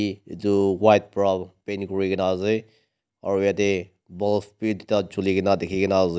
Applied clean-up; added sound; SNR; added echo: none; none; none; none.